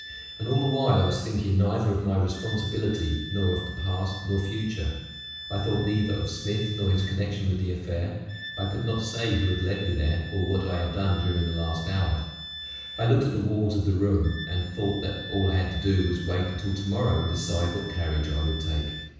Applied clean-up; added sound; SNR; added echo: none; Wind instrument, woodwind instrument; 14 dB; reverberation time 1.1 s.